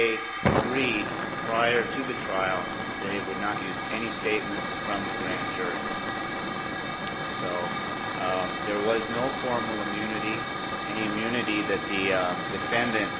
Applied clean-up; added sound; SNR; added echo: none; Hiss / Fire; 0 dB; none.